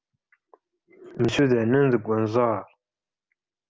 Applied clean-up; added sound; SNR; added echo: none; none; none; none.